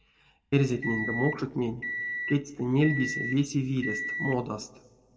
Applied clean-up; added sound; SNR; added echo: none; Microwave oven; 6 dB; reverberation time 1.3 s.